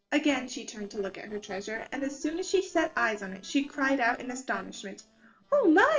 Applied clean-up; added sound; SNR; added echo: neural separator model SepFormer DNS4.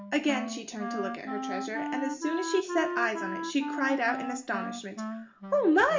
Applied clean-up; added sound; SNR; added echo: none; Wind instrument, woodwind instrument; 6 dB; reverberation time 0.4 s.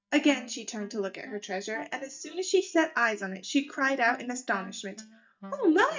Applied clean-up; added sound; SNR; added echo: neural mask model DeepFilterNet 3.